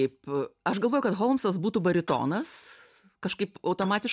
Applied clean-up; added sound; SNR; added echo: none; Piano; 16 dB; none.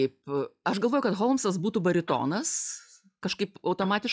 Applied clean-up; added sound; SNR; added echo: classical method log-MMSE.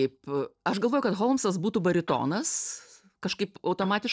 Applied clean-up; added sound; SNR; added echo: neural separator model SepFormer DNS4.